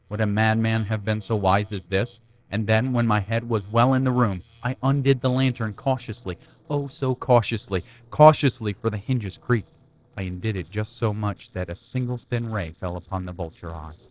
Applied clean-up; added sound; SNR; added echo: neural separator model SepFormer DNS4.